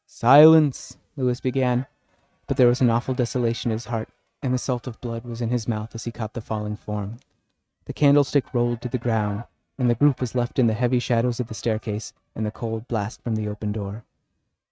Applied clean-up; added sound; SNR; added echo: neural mask model RNNoise.